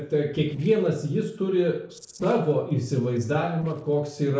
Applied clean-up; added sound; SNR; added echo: neural separator model SepFormer DNS4.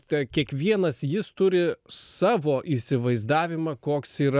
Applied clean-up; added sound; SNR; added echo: none; none; none; none.